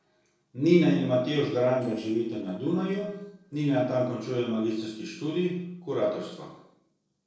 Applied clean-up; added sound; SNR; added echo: neural separator model SepFormer DNS4.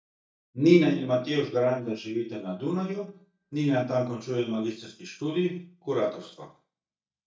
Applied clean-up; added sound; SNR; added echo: neural mask model DeepFilterNet 3.